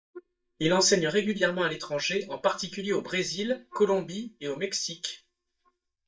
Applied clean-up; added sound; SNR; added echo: neural mask model DeepFilterNet 3.